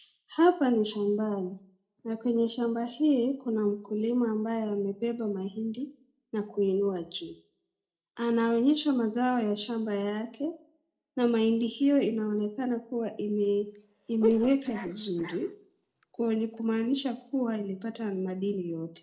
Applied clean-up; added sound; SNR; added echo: neural separator model SepFormer DNS4.